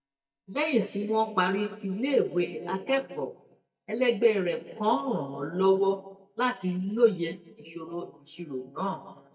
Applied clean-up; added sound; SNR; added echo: neural mask model DeepFilterNet 3.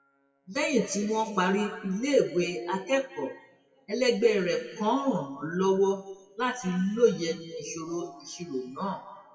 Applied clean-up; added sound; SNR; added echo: classical method WPE with log-MMSE.